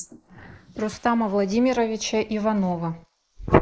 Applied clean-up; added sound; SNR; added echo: neural mask model Resemble Enhance denoiser.